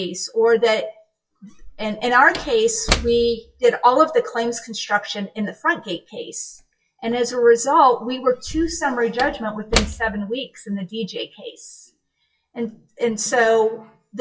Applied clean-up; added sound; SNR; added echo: classical method WPE with log-MMSE.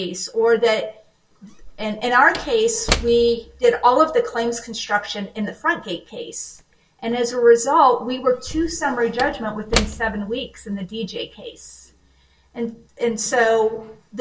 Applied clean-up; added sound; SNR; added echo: none; Slam / Wood; 13 dB; reverberation time 0.1 s.